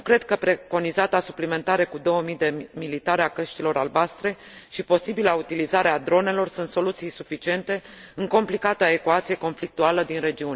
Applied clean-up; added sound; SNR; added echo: none; none; none; none.